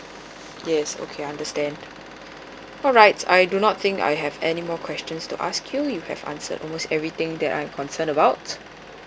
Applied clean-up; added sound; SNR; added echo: none; none; none; none.